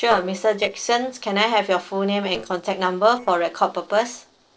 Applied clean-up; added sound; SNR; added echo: neural separator model SepFormer DNS4.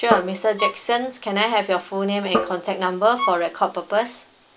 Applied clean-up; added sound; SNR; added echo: none; Bowed string instrument + Drum; 7 dB; none.